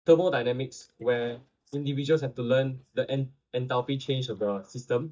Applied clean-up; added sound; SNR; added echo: neural mask model DeepFilterNet 3.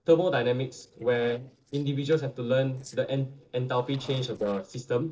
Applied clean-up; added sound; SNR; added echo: neural separator model SepFormer DNS4.